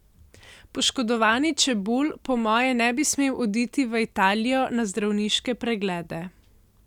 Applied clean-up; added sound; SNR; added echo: none; none; none; none.